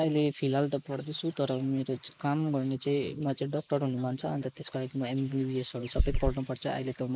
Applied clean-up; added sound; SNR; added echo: neural mask model Resemble Enhance denoiser.